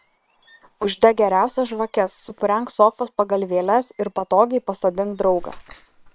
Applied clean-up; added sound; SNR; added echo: neural separator model SepFormer WHAM!.